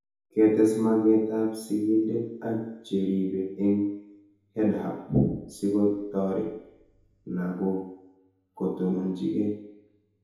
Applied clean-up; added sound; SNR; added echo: none; none; none; reverberation time 2.0 s.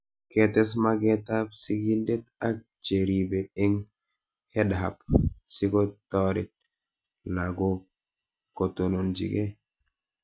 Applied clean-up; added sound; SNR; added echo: none; none; none; none.